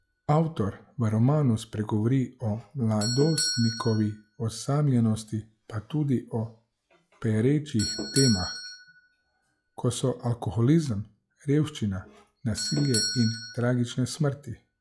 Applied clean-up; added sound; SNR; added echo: classical method log-MMSE.